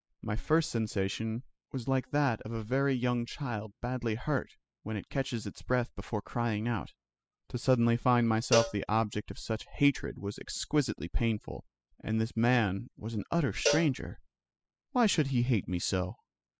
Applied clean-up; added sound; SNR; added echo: classical method spectral subtraction.